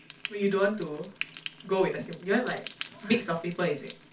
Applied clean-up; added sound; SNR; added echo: none; Frying (food); 15 dB; reverberation time 0.2 s.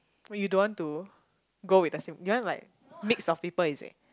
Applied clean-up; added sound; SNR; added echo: none; none; none; none.